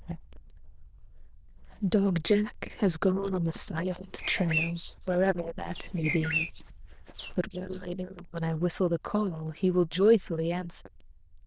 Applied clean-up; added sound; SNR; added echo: neural diffusion model UNIVERSE++.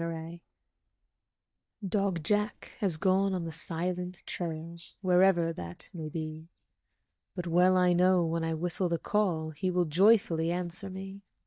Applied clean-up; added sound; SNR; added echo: neural mask model DeepFilterNet 3.